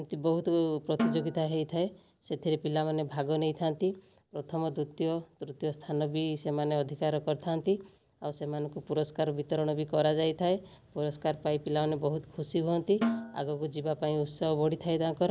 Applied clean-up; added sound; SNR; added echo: none; Snare drum; 6 dB; none.